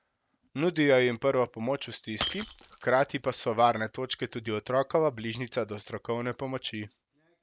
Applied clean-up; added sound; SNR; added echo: none; Shatter; 16 dB; none.